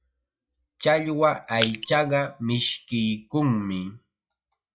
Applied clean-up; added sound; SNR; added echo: classical method log-MMSE.